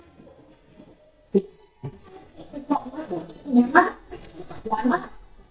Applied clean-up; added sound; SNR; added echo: neural mask model DeepFilterNet 3.